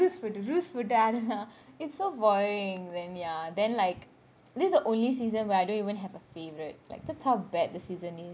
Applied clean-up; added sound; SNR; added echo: none; none; none; none.